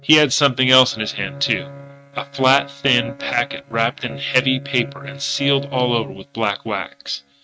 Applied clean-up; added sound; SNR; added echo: neural mask model RNNoise.